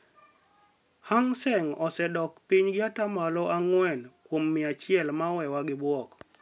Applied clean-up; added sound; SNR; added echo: none; none; none; none.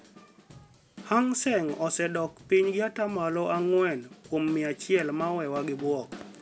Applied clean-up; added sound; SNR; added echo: none; Drum / Drum kit; 19 dB; none.